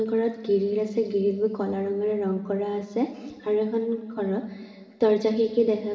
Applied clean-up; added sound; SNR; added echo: none; none; none; reverberation time 1.9 s.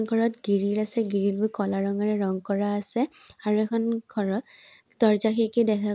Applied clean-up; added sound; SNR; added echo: none; none; none; none.